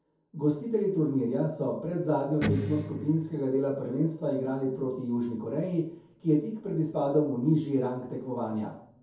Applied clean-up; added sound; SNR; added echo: none; Electric guitar; 4 dB; reverberation time 0.6 s.